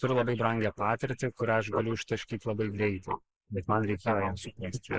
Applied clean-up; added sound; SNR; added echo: neural mask model Resemble Enhance denoiser.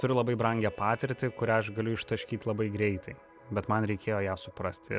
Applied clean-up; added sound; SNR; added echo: none; none; none; none.